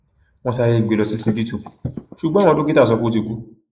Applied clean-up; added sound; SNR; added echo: neural mask model Resemble Enhance denoiser.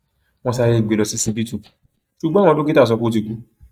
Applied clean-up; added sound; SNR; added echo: neural mask model DeepFilterNet 3.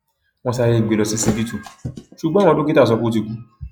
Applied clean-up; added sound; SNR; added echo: classical method log-MMSE.